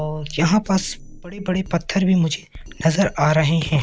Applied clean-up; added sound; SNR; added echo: none; Drum kit; 18 dB; none.